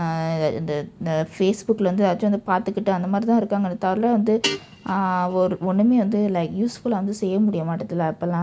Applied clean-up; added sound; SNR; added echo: none; Guitar; 14 dB; none.